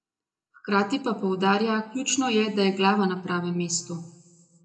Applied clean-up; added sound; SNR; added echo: none; none; none; reverberation time 1.4 s.